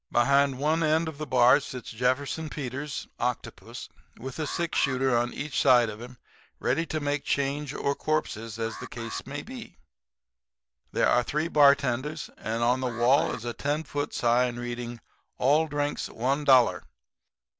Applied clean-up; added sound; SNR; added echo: neural mask model Resemble Enhance denoiser.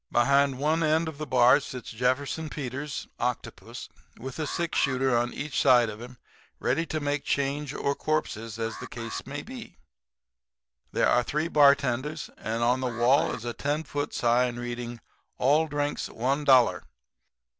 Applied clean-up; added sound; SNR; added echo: none; Alarm; 16 dB; none.